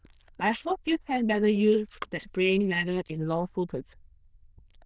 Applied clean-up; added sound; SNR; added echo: neural diffusion model UNIVERSE++.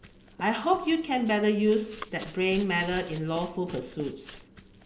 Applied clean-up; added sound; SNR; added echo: none; Run + Slam; 18 dB; none.